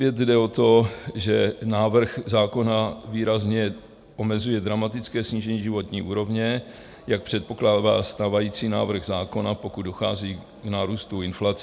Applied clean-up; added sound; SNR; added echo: none; none; none; none.